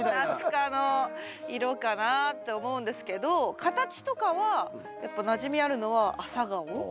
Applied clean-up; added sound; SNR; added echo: none; Brass instrument; 17 dB; none.